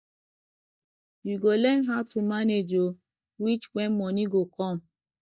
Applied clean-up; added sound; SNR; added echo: neural mask model DeepFilterNet 3.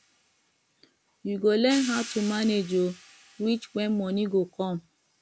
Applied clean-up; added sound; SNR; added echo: none; Hi-hat; 17 dB; none.